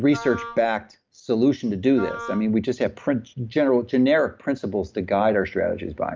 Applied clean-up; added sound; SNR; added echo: none; Wind instrument, woodwind instrument; 14 dB; none.